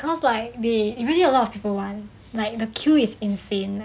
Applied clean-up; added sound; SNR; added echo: none; none; none; none.